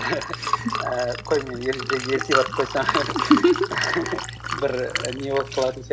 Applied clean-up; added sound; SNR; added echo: none; Liquid; 4 dB; none.